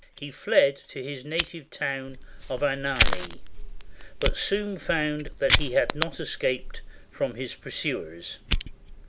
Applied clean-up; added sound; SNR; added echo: none; Fire; 1 dB; none.